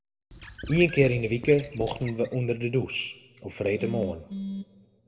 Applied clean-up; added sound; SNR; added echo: none; Squeak / Writing; 16 dB; reverberation time 0.8 s.